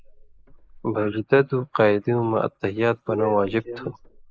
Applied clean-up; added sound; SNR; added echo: neural mask model Resemble Enhance denoiser.